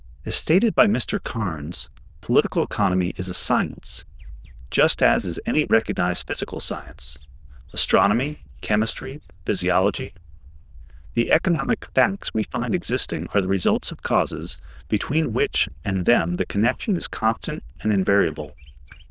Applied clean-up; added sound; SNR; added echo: neural diffusion model UNIVERSE++.